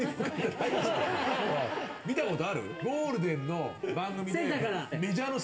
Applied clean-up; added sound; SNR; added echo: none; Trumpet; 18 dB; reverberation time 1.8 s.